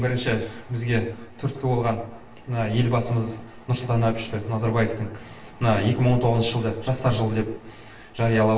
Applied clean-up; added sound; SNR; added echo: none; none; none; reverberation time 0.8 s.